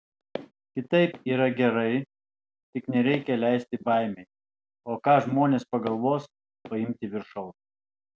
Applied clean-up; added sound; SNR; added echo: none; Walk, footsteps; 19 dB; none.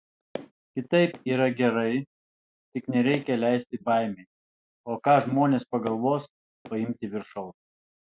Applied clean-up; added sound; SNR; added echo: classical method Wiener filter.